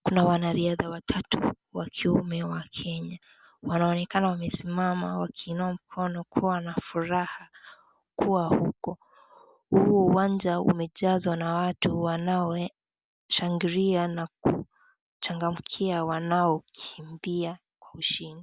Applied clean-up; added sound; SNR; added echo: none; none; none; none.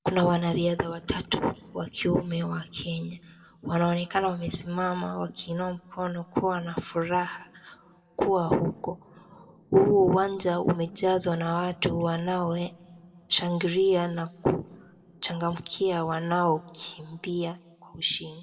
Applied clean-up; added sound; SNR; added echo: none; none; none; reverberation time 0.9 s.